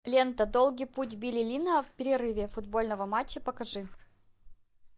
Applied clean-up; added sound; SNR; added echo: neural mask model DeepFilterNet 3.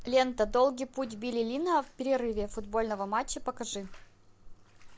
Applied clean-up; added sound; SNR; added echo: none; Bathtub (filling or washing); 15 dB; none.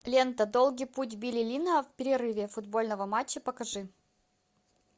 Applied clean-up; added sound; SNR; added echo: none; none; none; none.